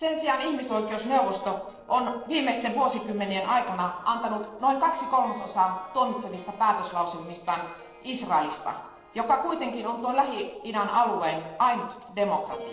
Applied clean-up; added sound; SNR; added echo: neural separator model SepFormer DNS4.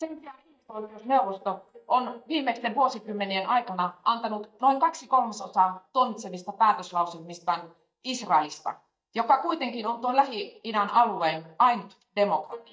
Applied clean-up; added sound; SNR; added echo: neural mask model DeepFilterNet 3.